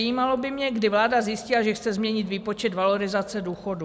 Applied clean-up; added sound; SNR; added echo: none; none; none; none.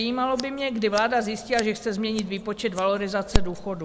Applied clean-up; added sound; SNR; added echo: none; Scissors; 5 dB; none.